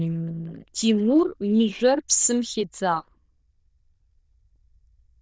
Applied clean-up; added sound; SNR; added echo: neural diffusion model UNIVERSE++.